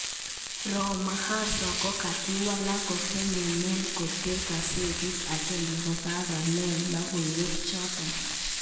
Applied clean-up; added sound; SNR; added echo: none; Frying (food); 1 dB; reverberation time 1.3 s.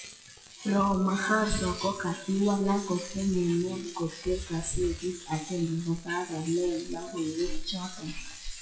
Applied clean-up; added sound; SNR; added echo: classical method WPE with log-MMSE.